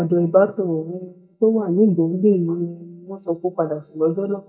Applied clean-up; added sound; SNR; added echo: neural mask model DeepFilterNet 3.